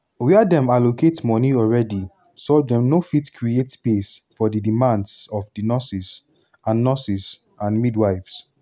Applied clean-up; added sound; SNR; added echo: none; none; none; none.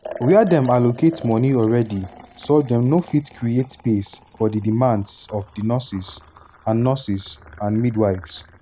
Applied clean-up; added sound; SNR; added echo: none; Liquid; 20 dB; none.